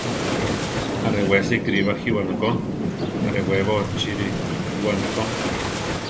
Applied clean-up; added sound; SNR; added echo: none; Waves, surf + Thunder; -1 dB; none.